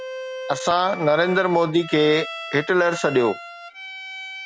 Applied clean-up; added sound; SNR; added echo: none; Bowed string instrument; 12 dB; none.